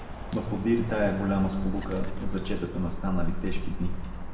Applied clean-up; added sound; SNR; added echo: none; Bird; 1 dB; reverberation time 1.1 s.